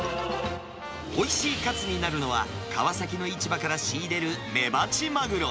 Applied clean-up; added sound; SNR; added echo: none; Brass instrument; 17 dB; none.